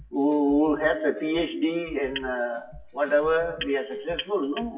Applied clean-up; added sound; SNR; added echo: classical method WPE with log-MMSE.